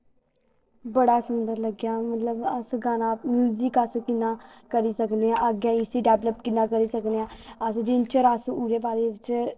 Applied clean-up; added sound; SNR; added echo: neural separator model SepFormer DNS4.